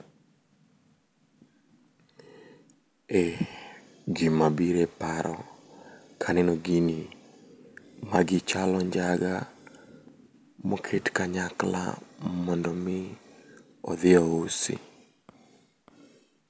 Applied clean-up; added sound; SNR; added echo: none; none; none; none.